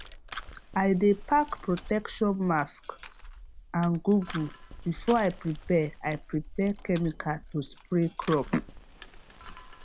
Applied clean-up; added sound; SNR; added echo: none; Crushing + Fire; 15 dB; none.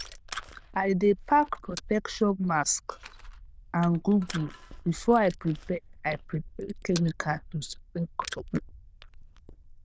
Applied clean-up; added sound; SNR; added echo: neural diffusion model UNIVERSE++.